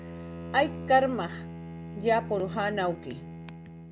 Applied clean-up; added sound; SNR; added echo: none; Bowed string instrument; 10 dB; none.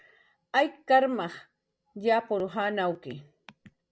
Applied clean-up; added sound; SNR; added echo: none; none; none; none.